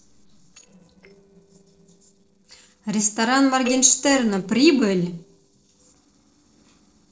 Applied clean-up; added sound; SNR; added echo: neural separator model SepFormer DNS4.